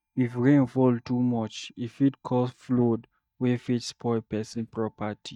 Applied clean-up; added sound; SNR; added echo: neural mask model DeepFilterNet 3.